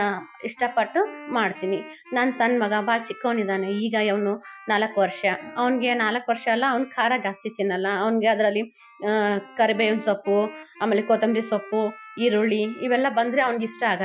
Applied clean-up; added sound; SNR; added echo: classical method Wiener filter.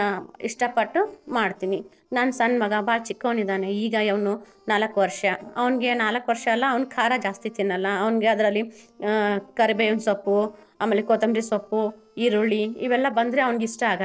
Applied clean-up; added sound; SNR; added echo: neural separator model SepFormer DNS4.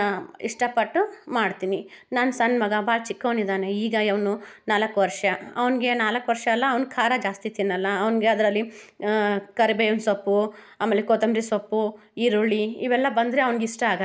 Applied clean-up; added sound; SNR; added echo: none; none; none; none.